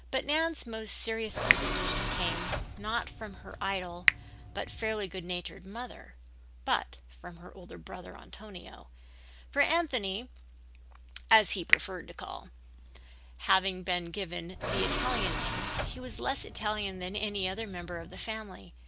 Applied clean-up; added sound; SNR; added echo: none; Tools + Finger snapping; 0 dB; none.